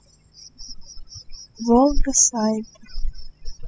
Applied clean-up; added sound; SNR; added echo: classical method spectral subtraction.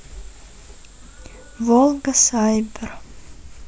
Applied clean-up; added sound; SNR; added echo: none; none; none; none.